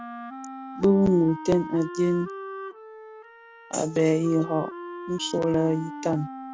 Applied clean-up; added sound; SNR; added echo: none; Wind instrument, woodwind instrument; 12 dB; none.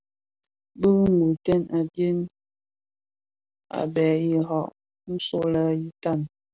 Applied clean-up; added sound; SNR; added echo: none; none; none; none.